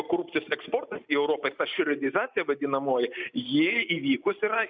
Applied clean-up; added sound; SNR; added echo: neural mask model Resemble Enhance denoiser.